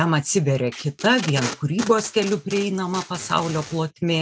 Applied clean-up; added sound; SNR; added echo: none; Packing tape, duct tape; 13 dB; none.